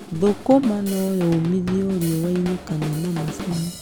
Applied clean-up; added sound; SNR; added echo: none; Drum kit; 12 dB; none.